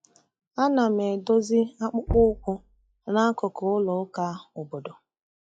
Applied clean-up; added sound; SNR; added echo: classical method log-MMSE.